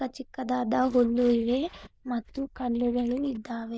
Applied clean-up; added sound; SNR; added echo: neural diffusion model UNIVERSE++.